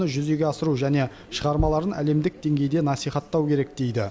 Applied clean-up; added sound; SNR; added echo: none; Bass drum; 11 dB; none.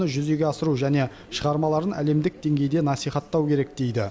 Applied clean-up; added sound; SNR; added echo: none; none; none; none.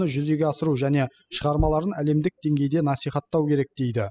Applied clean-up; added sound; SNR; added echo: classical method spectral subtraction.